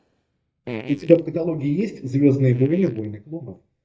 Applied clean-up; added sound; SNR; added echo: neural mask model DeepFilterNet 3.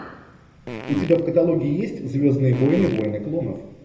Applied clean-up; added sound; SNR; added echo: none; Fart; 13 dB; reverberation time 0.7 s.